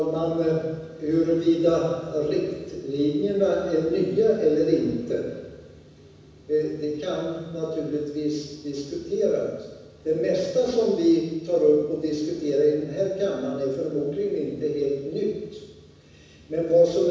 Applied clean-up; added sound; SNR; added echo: none; none; none; reverberation time 1.1 s.